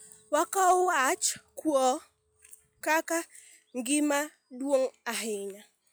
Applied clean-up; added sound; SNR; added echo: classical method log-MMSE.